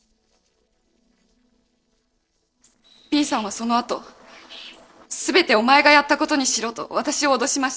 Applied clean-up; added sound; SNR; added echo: neural separator model SepFormer DNS4.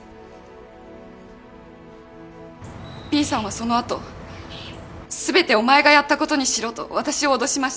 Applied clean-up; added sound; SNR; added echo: none; Bird; 14 dB; none.